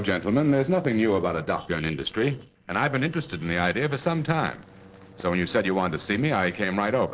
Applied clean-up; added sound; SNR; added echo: neural separator model SepFormer DNS4.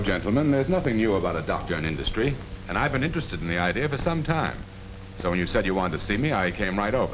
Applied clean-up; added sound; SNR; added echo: none; none; none; none.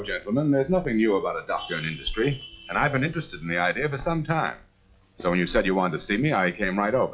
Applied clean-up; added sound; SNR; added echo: classical method log-MMSE.